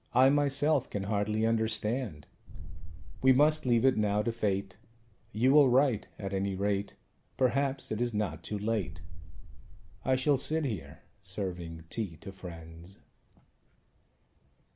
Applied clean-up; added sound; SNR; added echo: none; Boom; 10 dB; none.